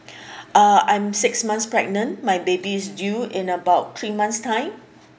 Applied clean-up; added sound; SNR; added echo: none; none; none; none.